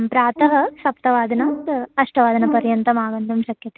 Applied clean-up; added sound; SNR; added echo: neural mask model DeepFilterNet 3.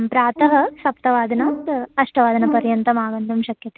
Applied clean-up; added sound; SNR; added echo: none; Brass instrument; 8 dB; none.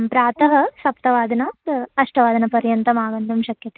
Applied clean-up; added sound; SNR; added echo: neural mask model Resemble Enhance denoiser.